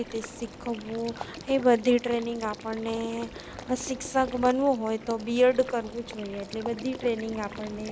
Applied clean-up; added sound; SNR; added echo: none; Water / Liquid; 14 dB; none.